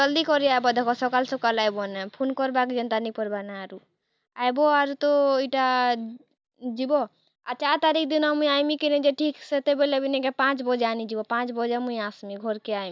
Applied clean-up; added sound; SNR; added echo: none; none; none; none.